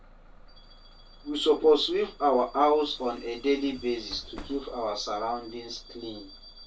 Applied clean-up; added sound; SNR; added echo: none; Bus / Alarm; 19 dB; reverberation time 0.2 s.